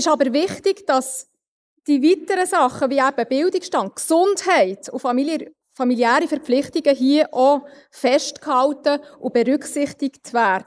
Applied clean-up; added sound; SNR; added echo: neural mask model Resemble Enhance denoiser.